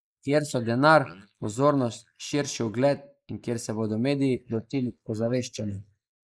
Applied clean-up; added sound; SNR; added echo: neural mask model Resemble Enhance denoiser.